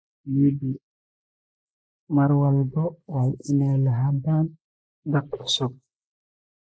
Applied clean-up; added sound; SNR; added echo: neural mask model Resemble Enhance denoiser.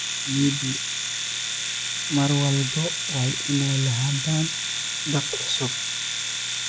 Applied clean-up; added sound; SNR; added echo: none; Domestic sounds, home sounds; 1 dB; none.